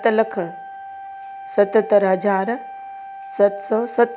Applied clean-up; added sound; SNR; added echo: none; Wind instrument, woodwind instrument; 14 dB; none.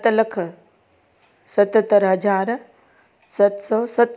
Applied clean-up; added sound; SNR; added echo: none; none; none; none.